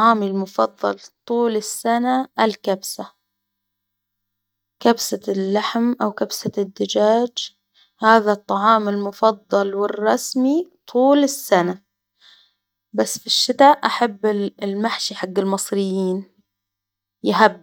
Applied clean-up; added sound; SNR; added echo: neural mask model DeepFilterNet 3.